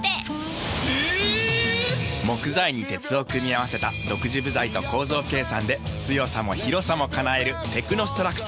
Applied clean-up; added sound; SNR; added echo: none; none; none; none.